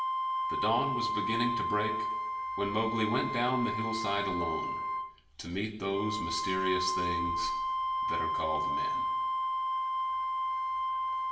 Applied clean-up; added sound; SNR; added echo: none; Wind instrument, woodwind instrument; -3 dB; reverberation time 0.7 s.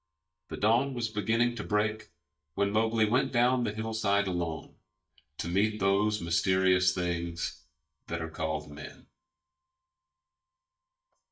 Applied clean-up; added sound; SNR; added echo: neural mask model DeepFilterNet 3.